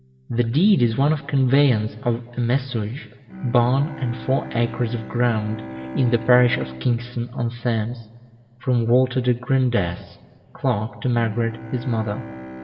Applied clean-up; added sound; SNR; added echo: none; Bowed string instrument; 17 dB; reverberation time 1.9 s.